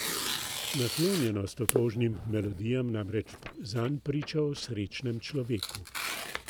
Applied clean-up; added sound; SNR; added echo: none; Tearing; 6 dB; none.